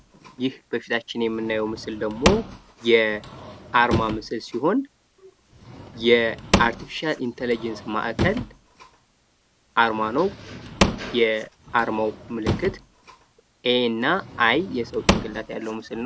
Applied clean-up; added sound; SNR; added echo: none; Drawer open or close / Wood; 5 dB; none.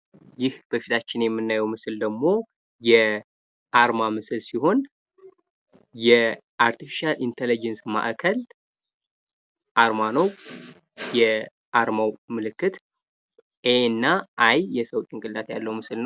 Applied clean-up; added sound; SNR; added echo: none; none; none; none.